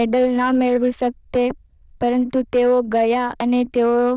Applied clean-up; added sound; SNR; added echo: neural diffusion model UNIVERSE++.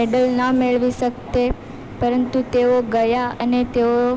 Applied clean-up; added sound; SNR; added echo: none; none; none; none.